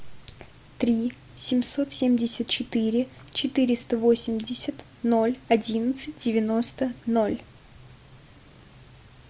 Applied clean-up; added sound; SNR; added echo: none; none; none; none.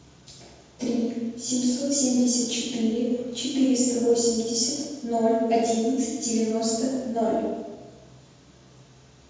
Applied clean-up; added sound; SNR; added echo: none; none; none; reverberation time 1.2 s.